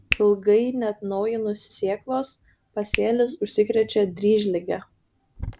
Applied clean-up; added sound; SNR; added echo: none; Hands; 13 dB; none.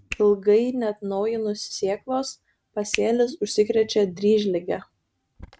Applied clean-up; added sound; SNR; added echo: neural mask model RNNoise.